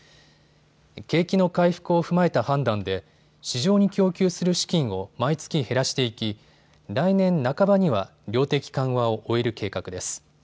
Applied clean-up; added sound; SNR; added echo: none; none; none; none.